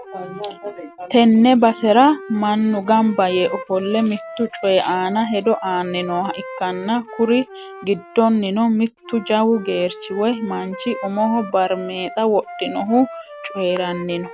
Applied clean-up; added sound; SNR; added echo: none; Wind instrument, woodwind instrument; 16 dB; none.